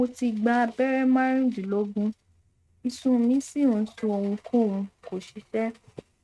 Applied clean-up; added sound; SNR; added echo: neural mask model RNNoise.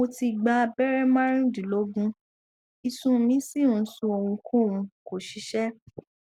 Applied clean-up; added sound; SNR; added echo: none; none; none; none.